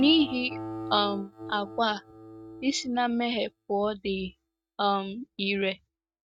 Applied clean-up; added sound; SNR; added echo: neural mask model RNNoise.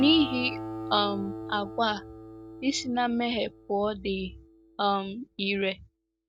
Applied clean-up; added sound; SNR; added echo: none; Acoustic guitar; 12 dB; none.